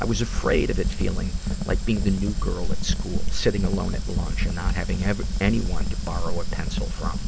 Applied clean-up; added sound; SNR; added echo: none; Fire; -4 dB; none.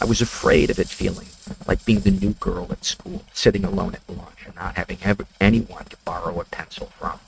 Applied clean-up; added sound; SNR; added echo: neural mask model RNNoise.